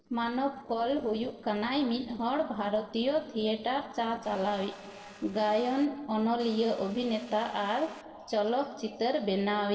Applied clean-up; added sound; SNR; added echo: neural separator model SepFormer DNS4.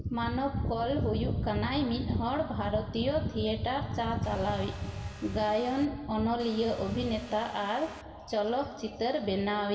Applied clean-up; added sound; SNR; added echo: none; Vehicle; 19 dB; reverberation time 2.1 s.